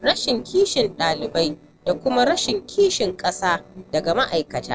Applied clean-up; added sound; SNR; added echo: neural separator model SepFormer DNS4.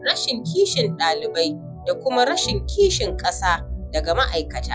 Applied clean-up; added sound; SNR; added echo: classical method log-MMSE.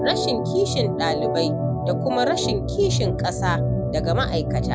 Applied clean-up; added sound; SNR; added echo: none; Organ; -2 dB; none.